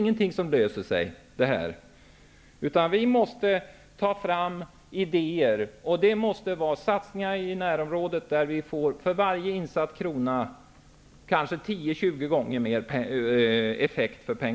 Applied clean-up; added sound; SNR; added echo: none; none; none; none.